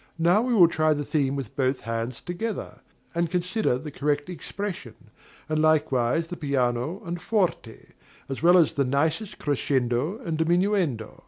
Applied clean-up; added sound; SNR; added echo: none; none; none; none.